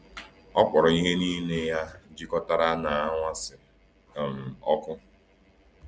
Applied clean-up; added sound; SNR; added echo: none; none; none; none.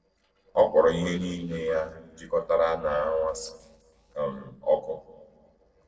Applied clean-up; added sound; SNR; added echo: neural separator model SepFormer DNS4.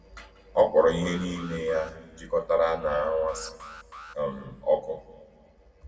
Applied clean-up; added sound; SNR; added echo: none; Alarm; 20 dB; reverberation time 1.1 s.